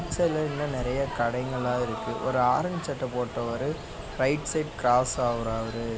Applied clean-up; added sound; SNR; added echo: none; Fowl; 14 dB; none.